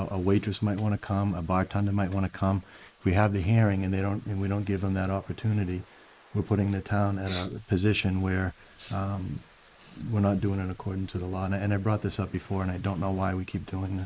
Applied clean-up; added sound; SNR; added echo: neural mask model Resemble Enhance denoiser.